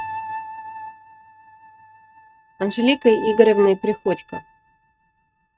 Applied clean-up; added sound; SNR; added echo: neural mask model RNNoise.